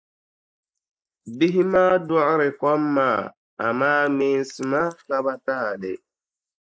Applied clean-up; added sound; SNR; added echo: neural mask model Resemble Enhance denoiser.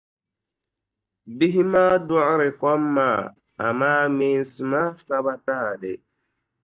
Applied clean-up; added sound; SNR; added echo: neural mask model DeepFilterNet 3.